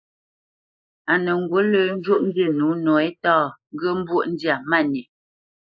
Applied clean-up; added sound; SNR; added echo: neural mask model Resemble Enhance denoiser.